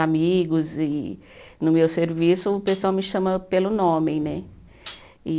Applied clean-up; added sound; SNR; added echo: none; Hi-hat; 11 dB; none.